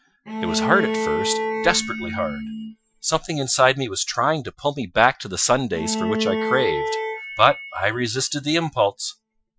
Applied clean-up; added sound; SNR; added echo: classical method Wiener filter.